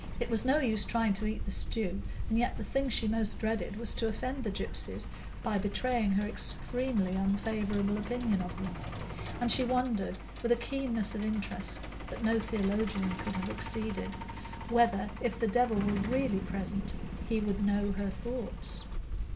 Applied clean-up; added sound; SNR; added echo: none; Truck; 7 dB; none.